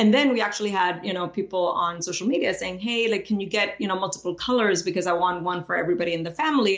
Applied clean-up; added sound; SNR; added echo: none; none; none; none.